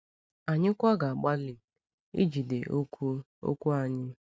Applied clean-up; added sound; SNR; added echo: none; none; none; none.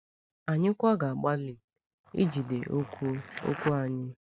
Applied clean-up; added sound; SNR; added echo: none; Zipper (clothing); 12 dB; none.